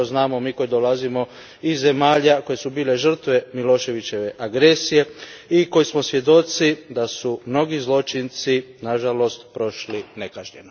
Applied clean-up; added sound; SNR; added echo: none; none; none; none.